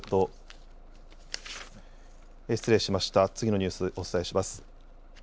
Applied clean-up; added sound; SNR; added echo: none; Bus; 18 dB; none.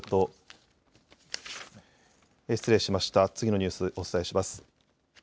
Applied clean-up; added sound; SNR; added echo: none; none; none; none.